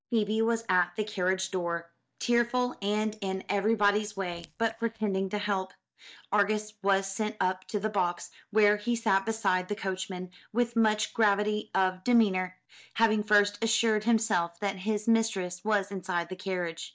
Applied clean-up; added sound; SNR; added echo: neural mask model DeepFilterNet 3.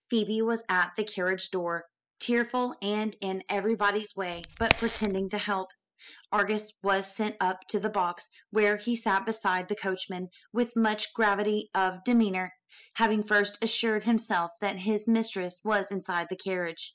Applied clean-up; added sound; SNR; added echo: classical method spectral subtraction.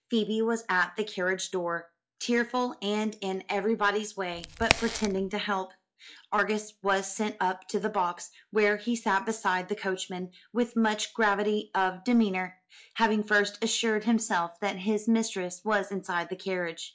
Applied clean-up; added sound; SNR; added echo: classical method log-MMSE.